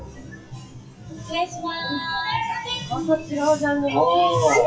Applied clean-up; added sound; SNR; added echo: classical method WPE with log-MMSE.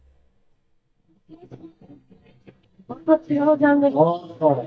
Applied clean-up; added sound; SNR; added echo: neural mask model DeepFilterNet 3.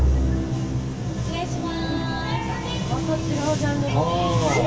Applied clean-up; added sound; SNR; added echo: none; Musical instrument; 0 dB; reverberation time 0.2 s.